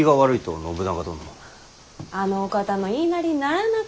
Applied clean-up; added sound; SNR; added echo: none; none; none; none.